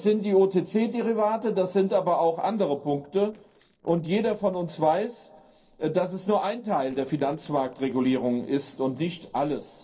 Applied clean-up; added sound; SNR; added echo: neural separator model SepFormer DNS4.